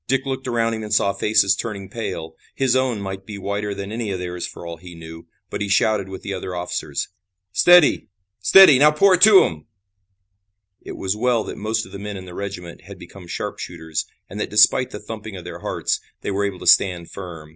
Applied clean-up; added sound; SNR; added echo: none; none; none; none.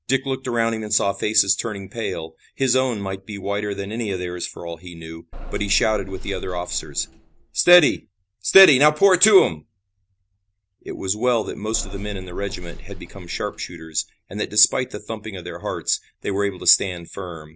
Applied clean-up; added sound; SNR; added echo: none; Bus / Engine; 10 dB; none.